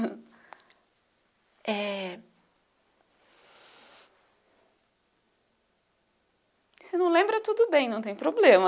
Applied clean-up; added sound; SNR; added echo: none; none; none; none.